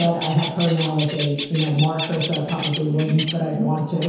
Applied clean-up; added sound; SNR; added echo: none; Bird; 9 dB; reverberation time 0.9 s.